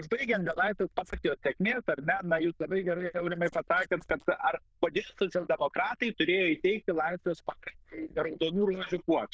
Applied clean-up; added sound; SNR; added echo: neural diffusion model UNIVERSE++.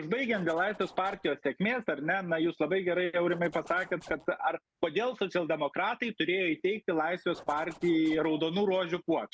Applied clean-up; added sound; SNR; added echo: neural separator model SepFormer DNS4.